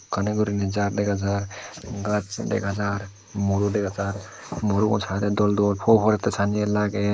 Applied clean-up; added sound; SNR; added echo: neural mask model Resemble Enhance denoiser.